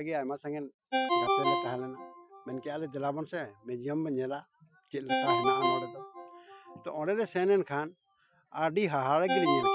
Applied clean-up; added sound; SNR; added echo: classical method Wiener filter.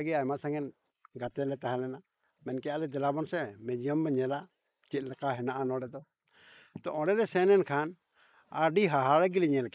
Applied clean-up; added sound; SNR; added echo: neural mask model Resemble Enhance denoiser.